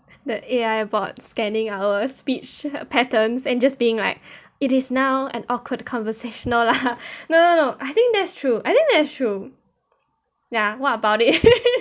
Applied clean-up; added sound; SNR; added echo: none; none; none; none.